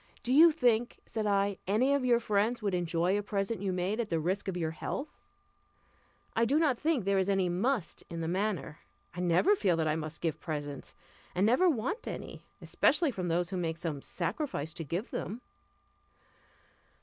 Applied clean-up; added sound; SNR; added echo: none; none; none; none.